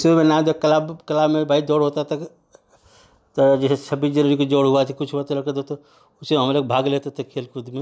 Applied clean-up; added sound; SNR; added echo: none; none; none; none.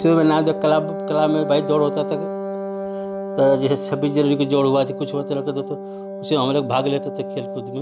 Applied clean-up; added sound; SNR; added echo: none; Wind instrument, woodwind instrument; 8 dB; none.